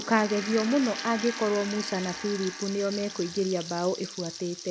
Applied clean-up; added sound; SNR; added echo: none; Frying (food) + Gong; 9 dB; none.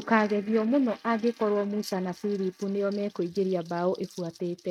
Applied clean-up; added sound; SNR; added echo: neural mask model RNNoise.